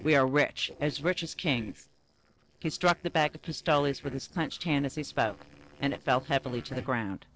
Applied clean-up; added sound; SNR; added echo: neural separator model SepFormer DNS4.